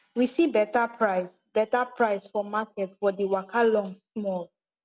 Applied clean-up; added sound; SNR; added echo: none; none; none; none.